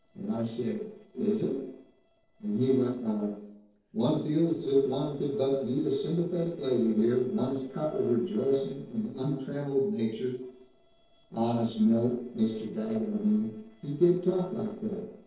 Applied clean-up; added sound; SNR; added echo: neural separator model SepFormer DNS4.